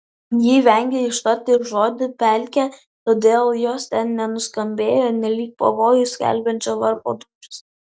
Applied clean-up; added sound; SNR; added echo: none; none; none; none.